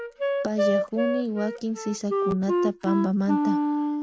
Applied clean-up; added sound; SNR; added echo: none; Wind instrument, woodwind instrument; -1 dB; none.